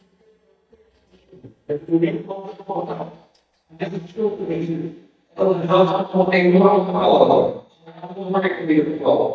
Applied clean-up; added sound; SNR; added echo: neural mask model DeepFilterNet 3.